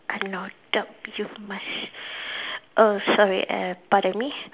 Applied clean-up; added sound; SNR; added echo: none; none; none; none.